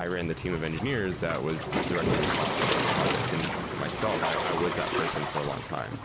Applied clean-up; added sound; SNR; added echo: none; Waves, surf; -2 dB; none.